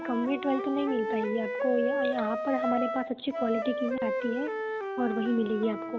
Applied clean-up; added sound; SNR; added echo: none; Wind instrument, woodwind instrument; 2 dB; none.